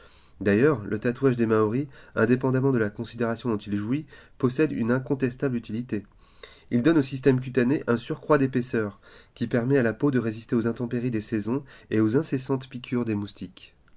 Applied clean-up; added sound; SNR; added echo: none; none; none; none.